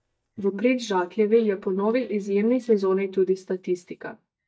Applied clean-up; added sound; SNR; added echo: neural mask model DeepFilterNet 3.